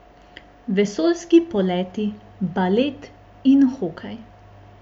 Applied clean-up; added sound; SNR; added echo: none; none; none; none.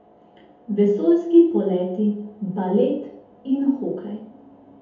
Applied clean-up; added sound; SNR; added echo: none; none; none; reverberation time 0.7 s.